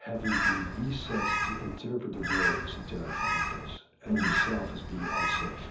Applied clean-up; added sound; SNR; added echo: none; Bird; -4 dB; reverberation time 0.7 s.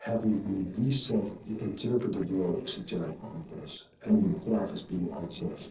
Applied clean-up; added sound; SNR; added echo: neural separator model SepFormer DNS4.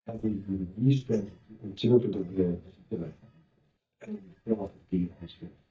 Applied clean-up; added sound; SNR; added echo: neural mask model DeepFilterNet 3.